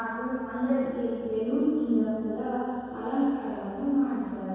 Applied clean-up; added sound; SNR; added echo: none; none; none; reverberation time 2.0 s.